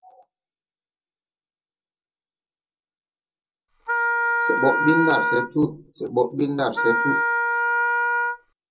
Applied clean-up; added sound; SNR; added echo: none; Wind instrument, woodwind instrument; -5 dB; reverberation time 0.2 s.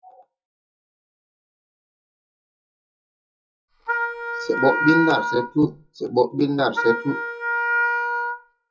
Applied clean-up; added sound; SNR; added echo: classical method WPE with log-MMSE.